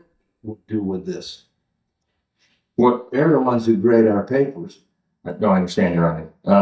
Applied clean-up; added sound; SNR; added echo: neural mask model DeepFilterNet 3.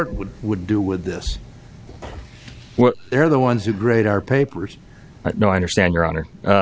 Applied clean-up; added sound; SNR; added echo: none; none; none; none.